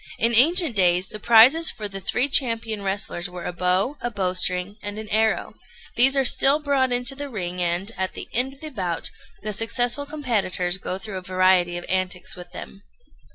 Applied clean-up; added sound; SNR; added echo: none; none; none; none.